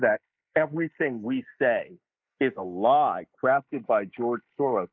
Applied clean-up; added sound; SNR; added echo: neural mask model Resemble Enhance denoiser.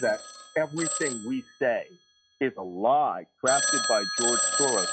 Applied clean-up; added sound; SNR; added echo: classical method log-MMSE.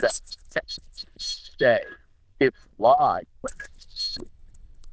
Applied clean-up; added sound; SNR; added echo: neural diffusion model UNIVERSE++.